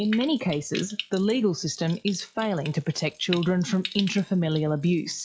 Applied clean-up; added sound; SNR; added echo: classical method log-MMSE.